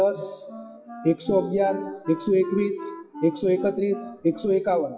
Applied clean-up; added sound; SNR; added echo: classical method WPE with log-MMSE.